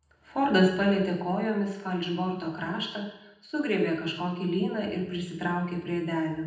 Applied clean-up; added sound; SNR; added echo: none; none; none; reverberation time 0.8 s.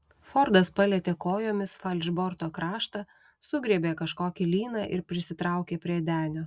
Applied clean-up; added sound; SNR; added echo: none; none; none; none.